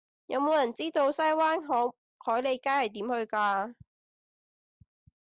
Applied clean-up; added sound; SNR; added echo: none; none; none; none.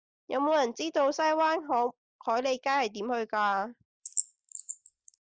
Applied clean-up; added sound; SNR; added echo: neural mask model Resemble Enhance denoiser.